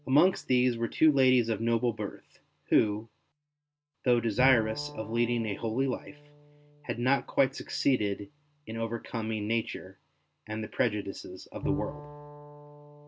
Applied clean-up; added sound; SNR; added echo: none; Bowed string instrument; 16 dB; none.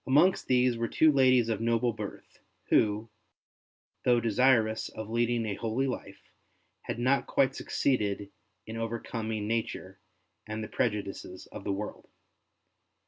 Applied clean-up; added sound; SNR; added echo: none; none; none; none.